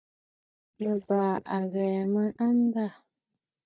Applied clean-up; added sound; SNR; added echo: neural mask model DeepFilterNet 3.